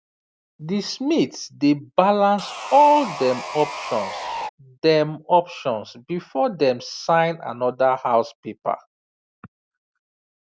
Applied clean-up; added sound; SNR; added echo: none; Sawing; 9 dB; none.